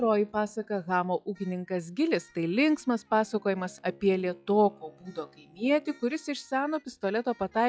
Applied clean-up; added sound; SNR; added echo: classical method log-MMSE.